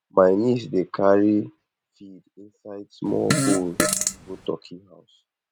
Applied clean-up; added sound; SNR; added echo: none; Fart; 1 dB; none.